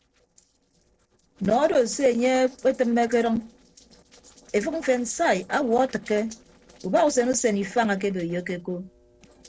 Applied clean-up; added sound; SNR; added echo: neural separator model SepFormer DNS4.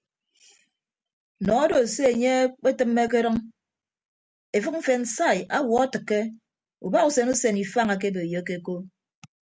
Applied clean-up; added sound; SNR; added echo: none; none; none; none.